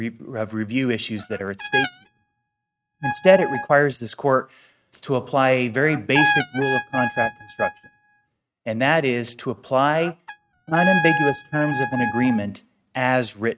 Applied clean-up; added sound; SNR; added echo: neural mask model RNNoise.